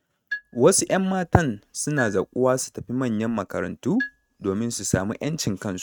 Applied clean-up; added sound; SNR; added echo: neural mask model RNNoise.